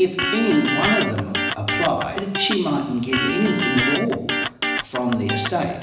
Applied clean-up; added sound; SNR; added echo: none; Electric guitar; 2 dB; reverberation time 1.0 s.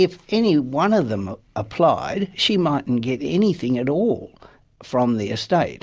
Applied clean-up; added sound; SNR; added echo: none; none; none; none.